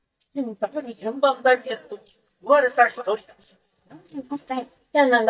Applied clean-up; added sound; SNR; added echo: neural mask model DeepFilterNet 3.